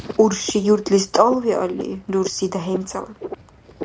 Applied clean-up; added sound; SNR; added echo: none; Frog; 14 dB; none.